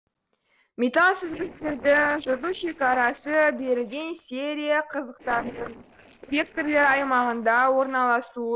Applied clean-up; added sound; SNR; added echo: neural separator model SepFormer DNS4.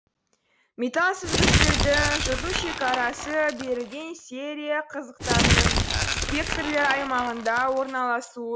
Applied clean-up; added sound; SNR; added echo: none; Crumpling, crinkling; -2 dB; none.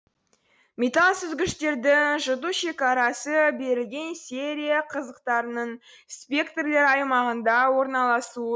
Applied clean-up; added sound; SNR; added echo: none; none; none; none.